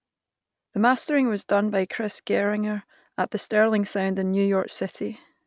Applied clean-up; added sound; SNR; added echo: none; none; none; none.